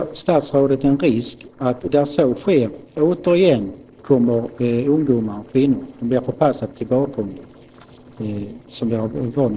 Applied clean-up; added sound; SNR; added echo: neural separator model SepFormer DNS4.